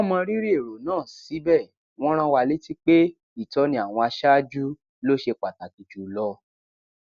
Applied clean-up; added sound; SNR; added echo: none; none; none; none.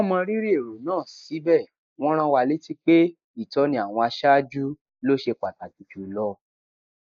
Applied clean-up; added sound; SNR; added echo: neural mask model Resemble Enhance denoiser.